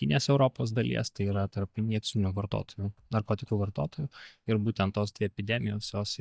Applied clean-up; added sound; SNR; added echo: neural mask model DeepFilterNet 3.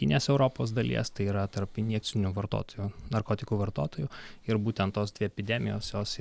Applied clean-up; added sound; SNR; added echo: none; none; none; none.